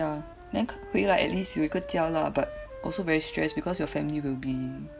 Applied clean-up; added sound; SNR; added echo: none; Wind instrument, woodwind instrument; 14 dB; none.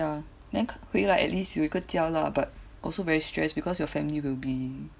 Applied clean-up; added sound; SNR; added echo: none; none; none; none.